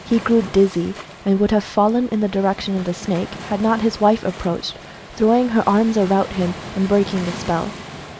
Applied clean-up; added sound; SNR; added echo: none; Waves, surf; 15 dB; none.